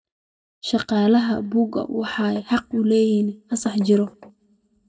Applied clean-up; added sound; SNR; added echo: neural mask model DeepFilterNet 3.